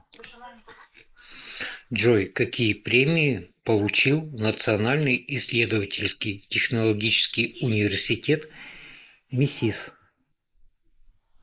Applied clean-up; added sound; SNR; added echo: neural mask model Resemble Enhance denoiser.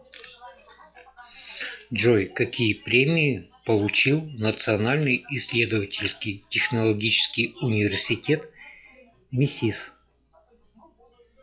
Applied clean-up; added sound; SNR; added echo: classical method log-MMSE.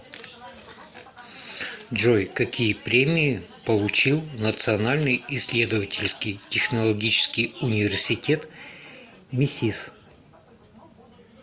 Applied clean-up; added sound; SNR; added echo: none; none; none; none.